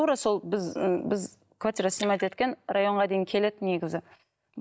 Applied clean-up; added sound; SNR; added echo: neural mask model DeepFilterNet 3.